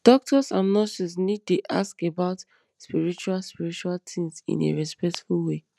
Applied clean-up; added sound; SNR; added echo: none; none; none; none.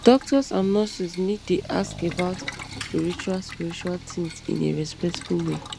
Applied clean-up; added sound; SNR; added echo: none; Accelerating, revving, vroom + Boiling; 13 dB; none.